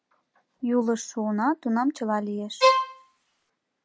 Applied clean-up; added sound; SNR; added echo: none; Bowed string instrument; -5 dB; none.